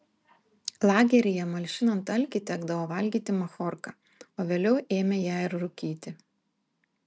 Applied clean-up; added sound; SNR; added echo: none; none; none; none.